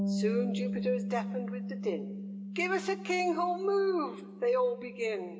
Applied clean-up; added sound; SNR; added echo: none; Bass guitar; 5 dB; reverberation time 0.9 s.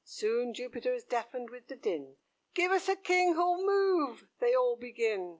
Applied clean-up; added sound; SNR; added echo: none; none; none; none.